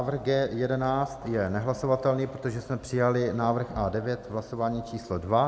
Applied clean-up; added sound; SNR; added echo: none; none; none; none.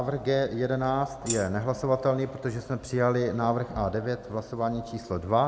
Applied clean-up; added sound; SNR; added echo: none; Tambourine; 9 dB; none.